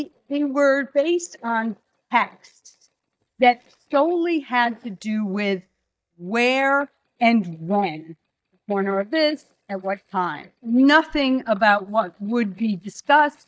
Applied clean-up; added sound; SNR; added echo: neural mask model DeepFilterNet 3.